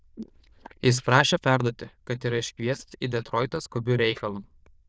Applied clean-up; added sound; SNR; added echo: neural diffusion model UNIVERSE++.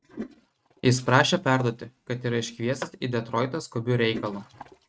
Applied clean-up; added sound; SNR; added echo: neural mask model RNNoise.